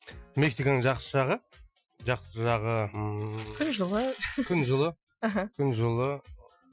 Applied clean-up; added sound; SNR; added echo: classical method Wiener filter.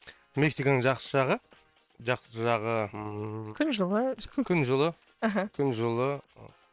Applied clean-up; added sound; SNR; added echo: neural separator model SepFormer WHAM!.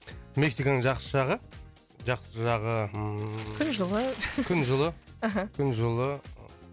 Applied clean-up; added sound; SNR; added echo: none; Tearing; 16 dB; none.